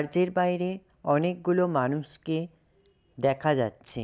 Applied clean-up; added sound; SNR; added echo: none; none; none; none.